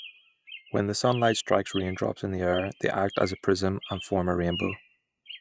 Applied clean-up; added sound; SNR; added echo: neural mask model RNNoise.